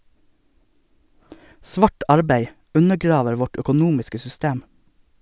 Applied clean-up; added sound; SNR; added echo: none; none; none; none.